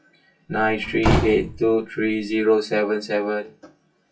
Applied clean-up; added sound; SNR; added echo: classical method WPE with log-MMSE.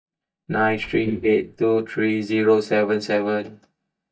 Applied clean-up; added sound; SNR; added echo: neural mask model DeepFilterNet 3.